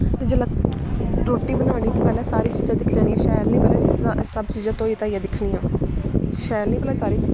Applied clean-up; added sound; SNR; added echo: none; none; none; none.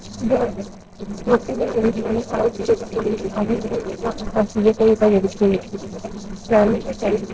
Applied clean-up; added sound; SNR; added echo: neural separator model SepFormer DNS4.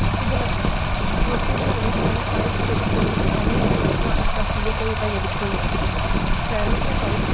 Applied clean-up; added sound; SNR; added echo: none; Stream; -3 dB; reverberation time 0.6 s.